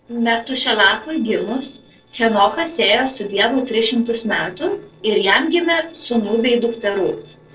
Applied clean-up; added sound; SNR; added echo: neural separator model SepFormer DNS4.